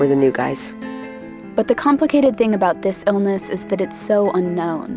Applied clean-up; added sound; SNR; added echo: none; none; none; none.